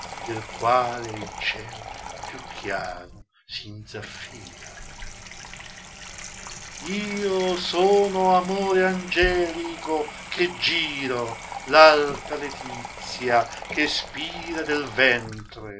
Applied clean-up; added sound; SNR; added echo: none; Sink (filling or washing) / Water tap, faucet; 13 dB; none.